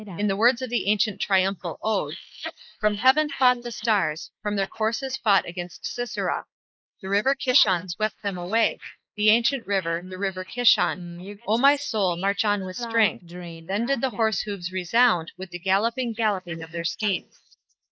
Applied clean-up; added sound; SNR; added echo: neural mask model Resemble Enhance denoiser.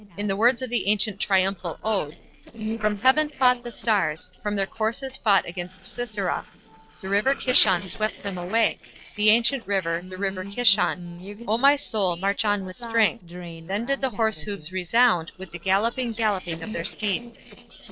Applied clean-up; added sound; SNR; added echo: neural separator model SepFormer DNS4.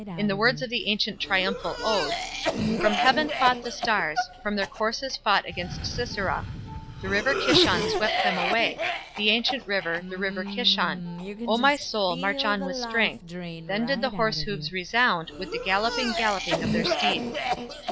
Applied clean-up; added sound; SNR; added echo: none; Cough; 4 dB; none.